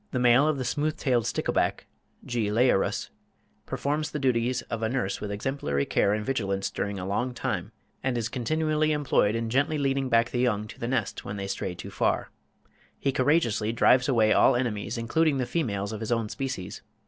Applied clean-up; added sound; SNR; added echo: none; none; none; none.